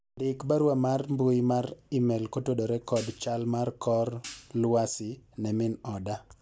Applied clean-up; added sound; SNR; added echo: none; Hi-hat; 19 dB; none.